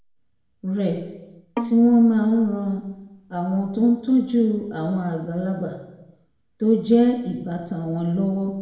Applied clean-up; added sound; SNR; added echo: none; Bowed string instrument; 13 dB; reverberation time 0.9 s.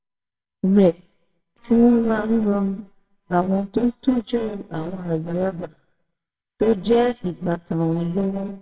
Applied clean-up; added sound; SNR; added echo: neural separator model SepFormer WHAMR!.